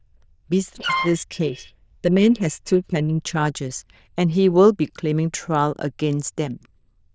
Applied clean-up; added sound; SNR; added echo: neural diffusion model UNIVERSE++.